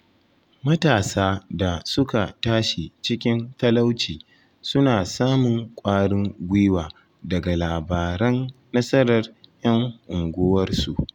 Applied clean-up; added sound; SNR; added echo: none; none; none; none.